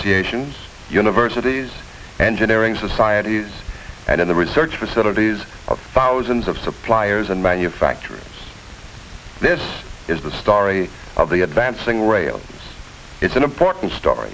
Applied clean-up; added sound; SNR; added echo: none; none; none; none.